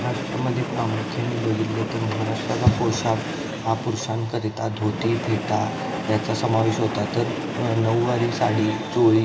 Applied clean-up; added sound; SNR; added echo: none; Train; 7 dB; reverberation time 2.4 s.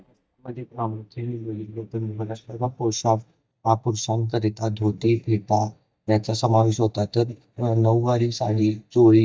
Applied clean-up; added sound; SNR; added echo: neural mask model DeepFilterNet 3.